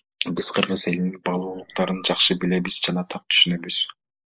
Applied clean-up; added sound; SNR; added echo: neural mask model Resemble Enhance denoiser.